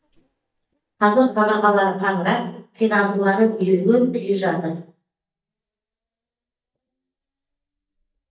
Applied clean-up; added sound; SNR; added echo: neural mask model DeepFilterNet 3.